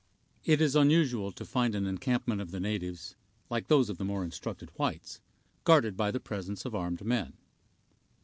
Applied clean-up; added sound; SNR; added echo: none; none; none; none.